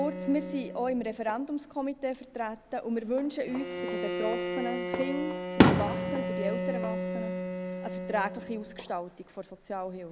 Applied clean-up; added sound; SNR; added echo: none; Fireworks + Bowed string instrument; -1 dB; none.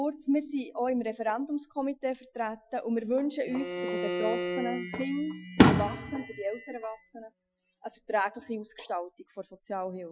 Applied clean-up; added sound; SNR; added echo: classical method Wiener filter.